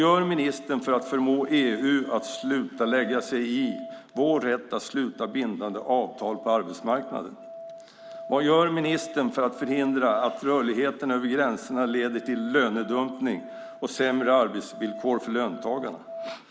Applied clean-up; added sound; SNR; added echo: none; Musical instrument; 16 dB; none.